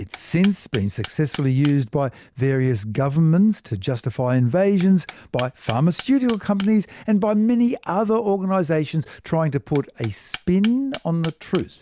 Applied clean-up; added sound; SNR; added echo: none; Hammer; 14 dB; none.